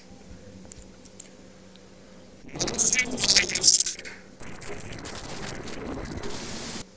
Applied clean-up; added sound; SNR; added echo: neural separator model SepFormer DNS4.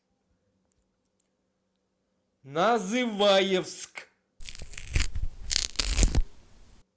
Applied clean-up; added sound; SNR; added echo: none; Tearing; -4 dB; none.